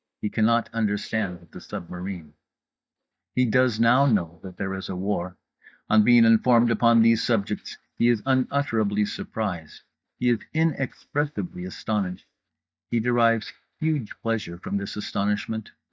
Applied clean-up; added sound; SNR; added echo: neural mask model DeepFilterNet 3.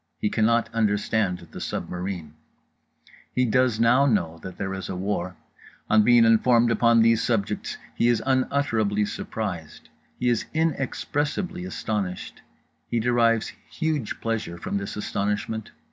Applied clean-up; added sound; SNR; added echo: none; none; none; none.